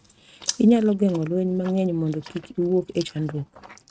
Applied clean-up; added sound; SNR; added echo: neural mask model RNNoise.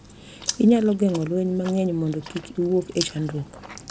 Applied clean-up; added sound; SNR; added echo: none; Chewing, mastication; 14 dB; none.